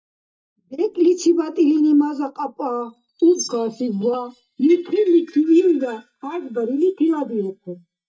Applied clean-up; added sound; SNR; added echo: neural mask model DeepFilterNet 3.